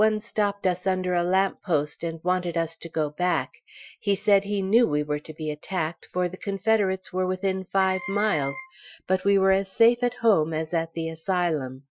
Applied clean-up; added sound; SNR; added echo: classical method Wiener filter.